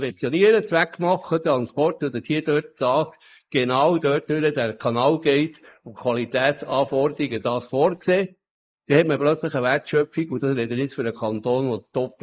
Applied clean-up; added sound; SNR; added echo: neural mask model Resemble Enhance denoiser.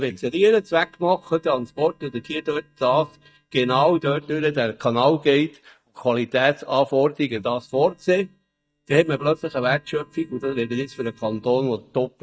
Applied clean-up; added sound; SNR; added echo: neural mask model DeepFilterNet 3.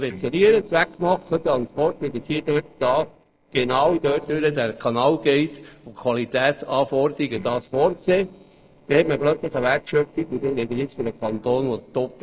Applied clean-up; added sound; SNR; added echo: neural separator model SepFormer DNS4.